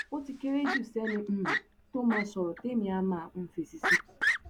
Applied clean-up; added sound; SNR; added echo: none; Fowl; 2 dB; none.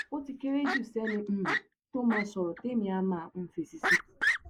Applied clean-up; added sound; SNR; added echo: neural mask model Resemble Enhance denoiser.